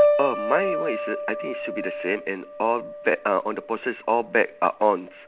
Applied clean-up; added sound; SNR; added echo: none; Piano; 3 dB; none.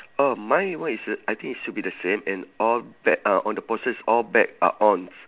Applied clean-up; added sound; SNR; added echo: none; none; none; none.